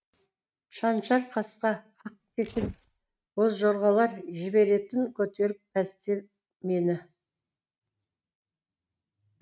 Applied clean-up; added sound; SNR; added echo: neural mask model RNNoise.